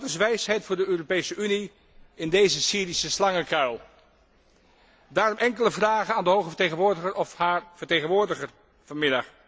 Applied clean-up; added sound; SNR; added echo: none; none; none; none.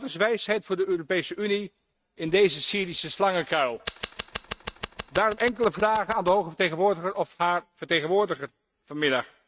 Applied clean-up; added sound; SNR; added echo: neural mask model RNNoise.